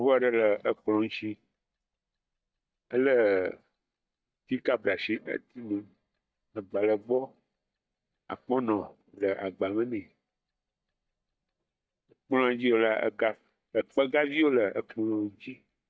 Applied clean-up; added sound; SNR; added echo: neural mask model DeepFilterNet 3.